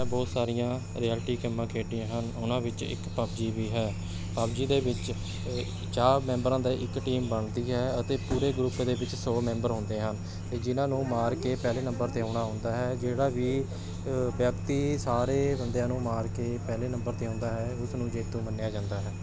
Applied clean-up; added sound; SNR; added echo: none; Microwave oven; 6 dB; none.